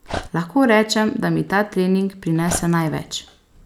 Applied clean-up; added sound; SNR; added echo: none; Dog; 13 dB; none.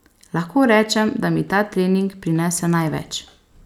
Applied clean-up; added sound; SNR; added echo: none; none; none; none.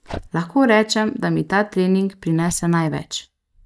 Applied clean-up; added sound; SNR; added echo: neural mask model DeepFilterNet 3.